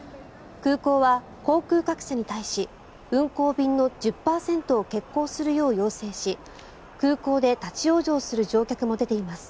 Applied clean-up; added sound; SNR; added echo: none; none; none; none.